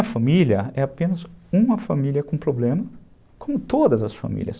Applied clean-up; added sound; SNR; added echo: none; none; none; none.